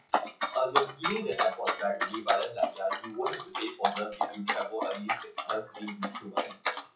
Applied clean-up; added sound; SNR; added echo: classical method WPE with log-MMSE.